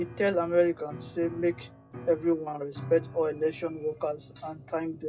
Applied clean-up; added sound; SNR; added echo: none; Piano; 15 dB; reverberation time 0.2 s.